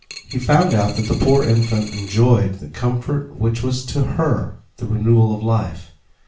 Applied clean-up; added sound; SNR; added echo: none; Coin (dropping); 17 dB; reverberation time 0.4 s.